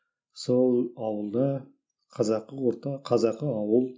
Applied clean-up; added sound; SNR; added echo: none; none; none; none.